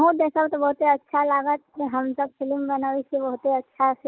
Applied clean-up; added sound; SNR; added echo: neural mask model Resemble Enhance denoiser.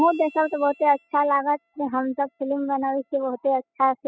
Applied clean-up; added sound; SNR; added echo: classical method spectral subtraction.